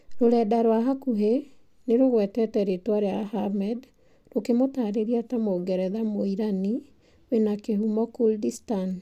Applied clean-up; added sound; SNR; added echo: none; none; none; none.